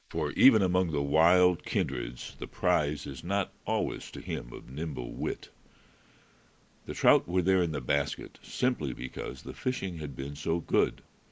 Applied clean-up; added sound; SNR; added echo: neural mask model Resemble Enhance denoiser.